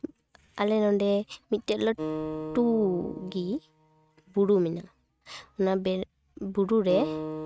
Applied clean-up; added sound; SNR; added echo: neural mask model RNNoise.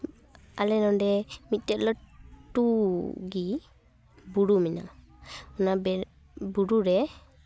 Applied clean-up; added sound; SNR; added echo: none; none; none; none.